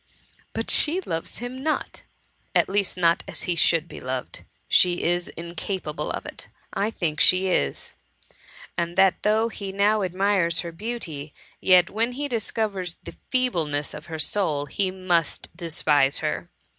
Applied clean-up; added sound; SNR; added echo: none; none; none; none.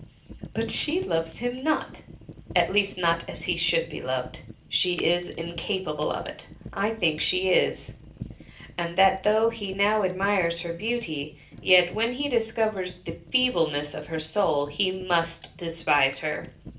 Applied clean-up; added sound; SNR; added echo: none; Fire; 17 dB; reverberation time 0.3 s.